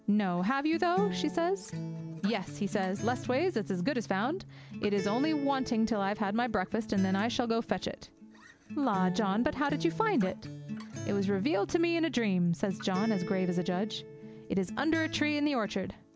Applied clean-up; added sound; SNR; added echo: none; Acoustic guitar; 10 dB; none.